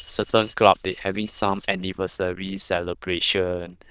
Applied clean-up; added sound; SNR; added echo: neural diffusion model UNIVERSE++.